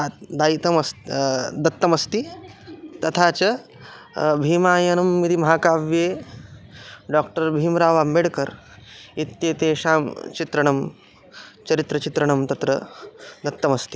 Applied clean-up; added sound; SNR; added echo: none; none; none; none.